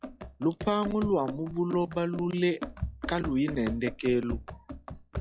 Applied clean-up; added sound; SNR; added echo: classical method log-MMSE.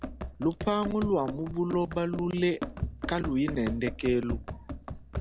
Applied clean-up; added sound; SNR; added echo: none; Run; 7 dB; none.